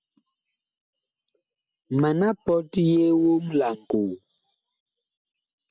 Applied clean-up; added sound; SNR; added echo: none; none; none; none.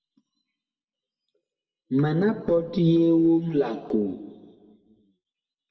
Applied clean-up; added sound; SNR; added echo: none; none; none; reverberation time 1.2 s.